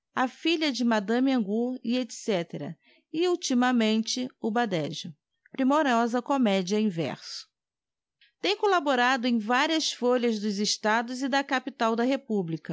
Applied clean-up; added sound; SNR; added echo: none; none; none; none.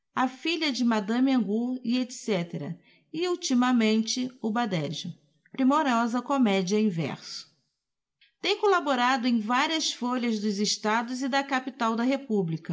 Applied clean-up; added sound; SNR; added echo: none; none; none; reverberation time 0.5 s.